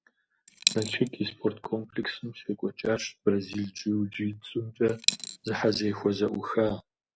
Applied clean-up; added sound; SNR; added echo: none; Coin (dropping); 1 dB; none.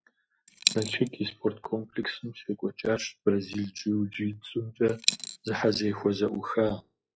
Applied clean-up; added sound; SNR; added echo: classical method log-MMSE.